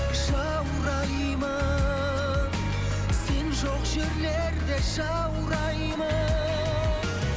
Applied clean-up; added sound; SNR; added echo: none; Fixed-wing aircraft, airplane; 14 dB; none.